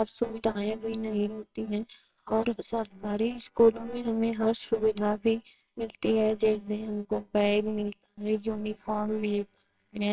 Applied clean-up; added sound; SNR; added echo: neural separator model SepFormer WHAMR!.